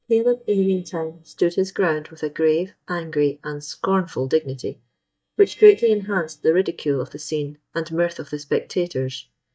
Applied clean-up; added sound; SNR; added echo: neural mask model DeepFilterNet 3.